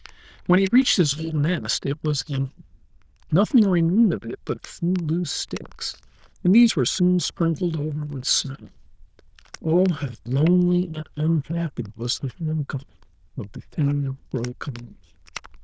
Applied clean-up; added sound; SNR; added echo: neural diffusion model UNIVERSE++.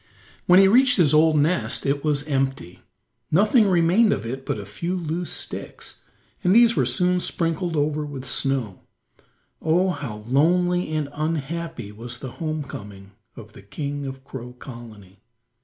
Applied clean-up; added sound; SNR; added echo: none; none; none; none.